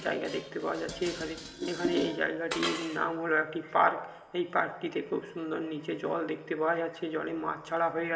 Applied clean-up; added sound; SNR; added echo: none; Dishes, pots, and pans; 11 dB; reverberation time 1.1 s.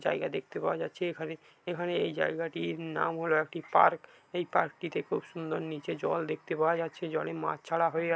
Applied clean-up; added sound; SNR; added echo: none; none; none; none.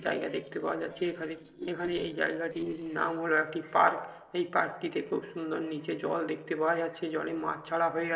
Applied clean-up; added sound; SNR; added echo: neural separator model SepFormer DNS4.